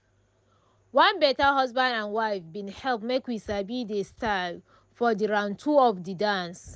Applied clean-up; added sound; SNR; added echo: none; none; none; none.